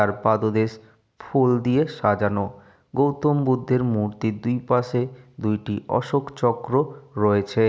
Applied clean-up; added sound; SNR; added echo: none; none; none; none.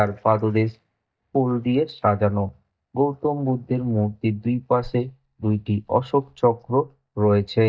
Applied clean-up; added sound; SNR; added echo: neural mask model DeepFilterNet 3.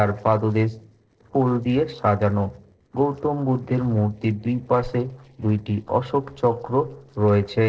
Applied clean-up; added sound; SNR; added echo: neural separator model SepFormer DNS4.